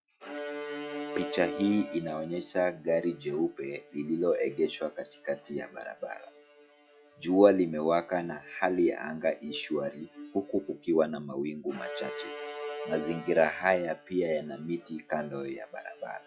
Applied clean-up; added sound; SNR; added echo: classical method log-MMSE.